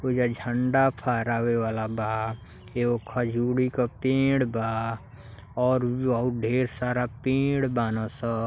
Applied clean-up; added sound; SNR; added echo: none; none; none; none.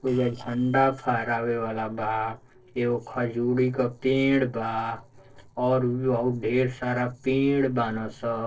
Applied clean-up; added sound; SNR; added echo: neural separator model SepFormer DNS4.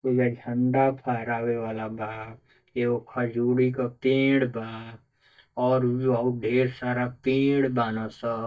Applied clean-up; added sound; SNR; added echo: neural mask model DeepFilterNet 3.